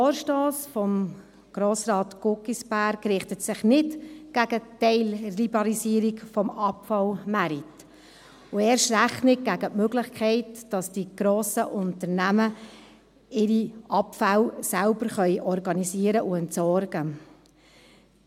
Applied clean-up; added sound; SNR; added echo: none; none; none; none.